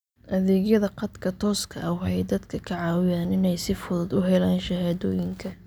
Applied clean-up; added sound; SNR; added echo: none; none; none; none.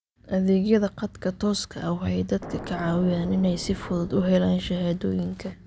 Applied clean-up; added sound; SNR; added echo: none; Explosion; 15 dB; none.